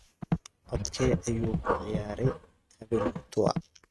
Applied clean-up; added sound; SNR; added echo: neural mask model RNNoise.